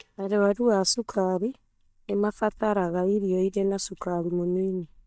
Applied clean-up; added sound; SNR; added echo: neural mask model DeepFilterNet 3.